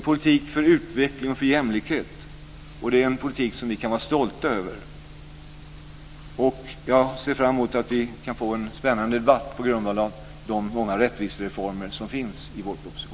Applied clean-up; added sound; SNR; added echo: none; none; none; none.